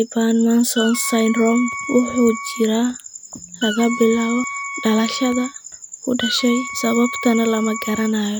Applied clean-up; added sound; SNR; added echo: none; Wind instrument, woodwind instrument; 11 dB; none.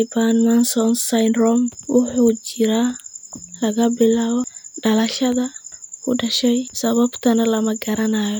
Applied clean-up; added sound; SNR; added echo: none; none; none; none.